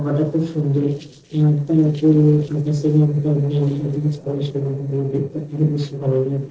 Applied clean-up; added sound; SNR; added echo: neural separator model SepFormer DNS4.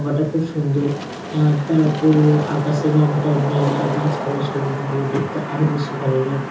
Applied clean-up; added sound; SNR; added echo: none; Wind / Rain; 8 dB; reverberation time 0.6 s.